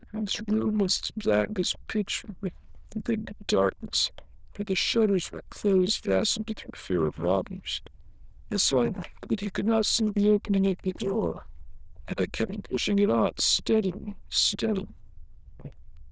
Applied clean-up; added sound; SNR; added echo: neural diffusion model UNIVERSE++.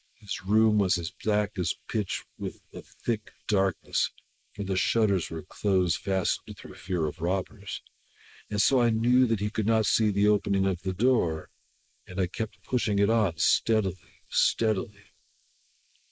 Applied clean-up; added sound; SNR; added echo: neural mask model Resemble Enhance denoiser.